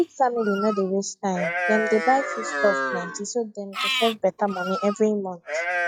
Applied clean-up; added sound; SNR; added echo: classical method log-MMSE.